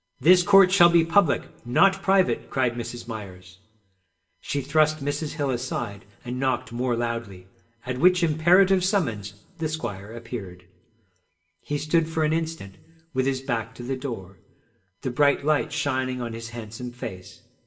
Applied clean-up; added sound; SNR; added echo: none; none; none; reverberation time 0.7 s.